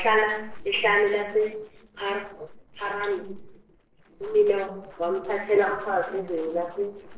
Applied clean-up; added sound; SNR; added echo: neural separator model SepFormer DNS4.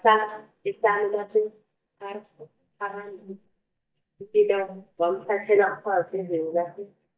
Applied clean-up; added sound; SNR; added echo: neural mask model DeepFilterNet 3.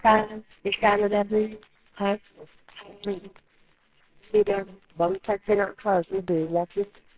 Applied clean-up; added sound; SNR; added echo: neural separator model SepFormer WHAMR!.